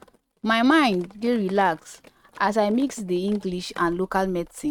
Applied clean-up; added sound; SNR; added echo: neural mask model RNNoise.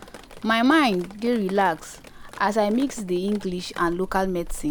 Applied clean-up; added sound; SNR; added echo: none; Drip; 15 dB; none.